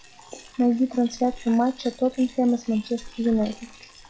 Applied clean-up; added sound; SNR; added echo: classical method log-MMSE.